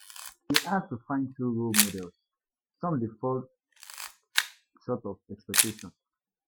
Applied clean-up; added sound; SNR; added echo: classical method Wiener filter.